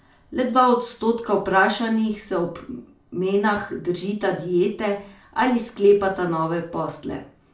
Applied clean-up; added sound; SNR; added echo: none; none; none; reverberation time 0.3 s.